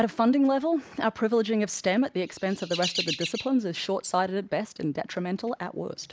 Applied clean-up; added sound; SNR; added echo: none; Chirp, tweet; 9 dB; none.